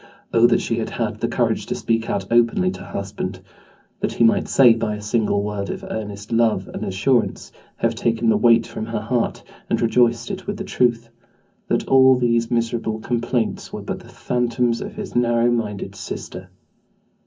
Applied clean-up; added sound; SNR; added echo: none; none; none; reverberation time 0.3 s.